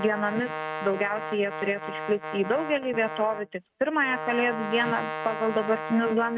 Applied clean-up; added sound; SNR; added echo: neural mask model RNNoise.